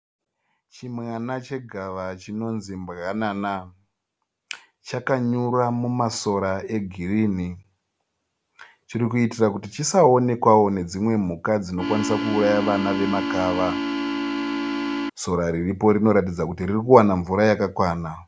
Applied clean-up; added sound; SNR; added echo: none; Organ; 2 dB; none.